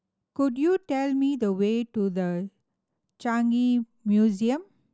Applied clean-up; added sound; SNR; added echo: none; none; none; none.